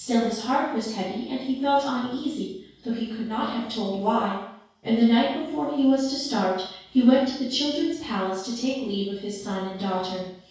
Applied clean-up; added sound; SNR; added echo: none; none; none; reverberation time 0.6 s.